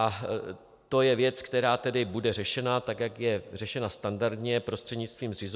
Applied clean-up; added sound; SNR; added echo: none; none; none; none.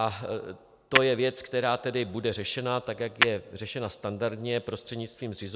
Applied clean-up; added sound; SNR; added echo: none; Tap / Hammer; 4 dB; none.